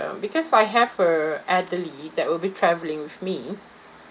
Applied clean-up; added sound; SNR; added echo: none; none; none; none.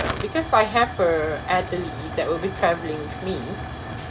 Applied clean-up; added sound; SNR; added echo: none; Tick / Hiss / Explosion / Fire; 8 dB; none.